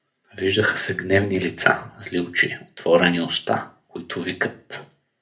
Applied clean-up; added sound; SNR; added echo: none; none; none; reverberation time 0.3 s.